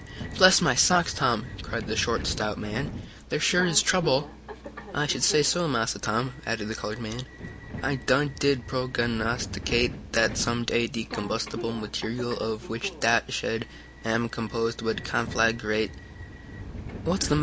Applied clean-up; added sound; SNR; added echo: none; Subway, metro, underground; 12 dB; none.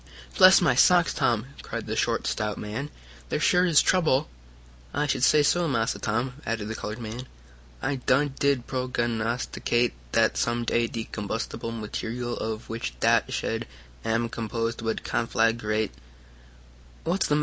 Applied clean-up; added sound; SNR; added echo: none; none; none; none.